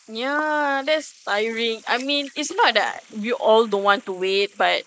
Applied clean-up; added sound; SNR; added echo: neural mask model Resemble Enhance denoiser.